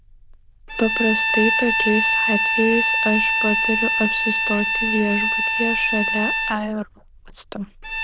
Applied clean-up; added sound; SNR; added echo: neural diffusion model UNIVERSE++.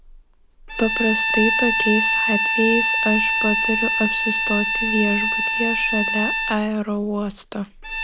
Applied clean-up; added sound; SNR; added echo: none; Bowed string instrument; -2 dB; none.